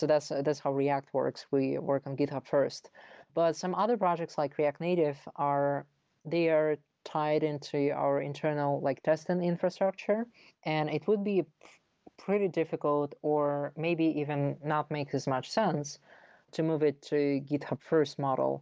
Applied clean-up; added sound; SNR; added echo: none; none; none; none.